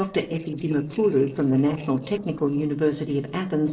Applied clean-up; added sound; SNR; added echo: neural separator model SepFormer DNS4.